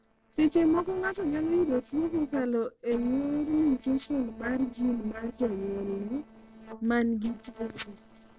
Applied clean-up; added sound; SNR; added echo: neural separator model SepFormer DNS4.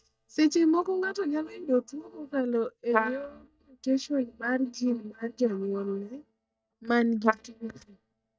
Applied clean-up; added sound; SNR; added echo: neural mask model DeepFilterNet 3.